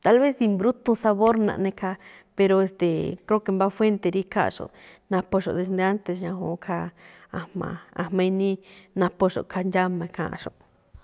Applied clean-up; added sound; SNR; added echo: none; none; none; none.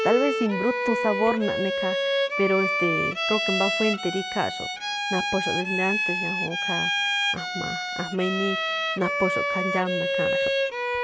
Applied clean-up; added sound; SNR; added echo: none; Bowed string instrument; -1 dB; none.